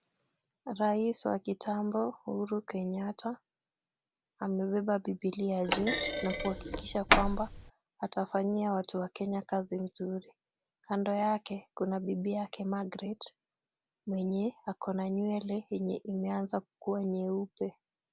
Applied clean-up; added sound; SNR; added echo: none; Thump, thud; -3 dB; none.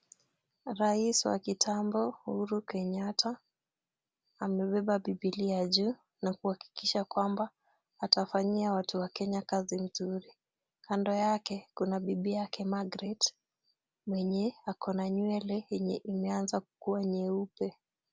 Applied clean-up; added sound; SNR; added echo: none; none; none; none.